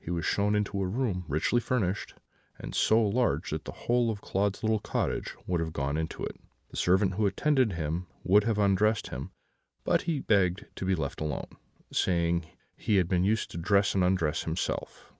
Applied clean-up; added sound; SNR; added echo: none; none; none; none.